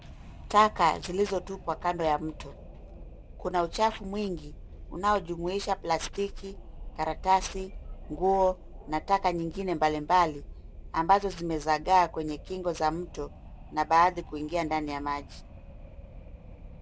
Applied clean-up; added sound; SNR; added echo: none; Wind; 14 dB; none.